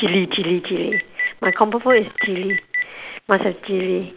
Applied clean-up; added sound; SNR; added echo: none; Telephone; 4 dB; none.